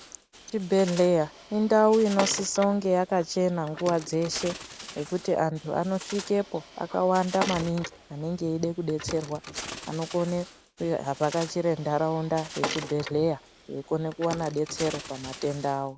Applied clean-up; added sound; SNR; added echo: none; Bird; 13 dB; none.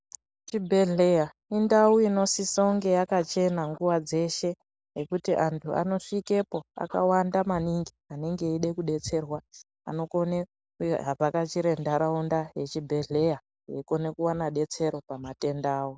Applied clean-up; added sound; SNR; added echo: none; none; none; none.